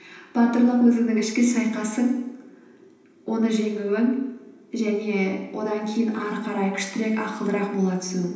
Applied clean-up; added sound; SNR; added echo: none; none; none; reverberation time 0.9 s.